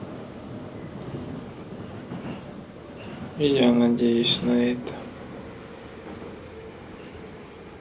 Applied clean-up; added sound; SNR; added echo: none; Subway, metro, underground; 10 dB; reverberation time 0.2 s.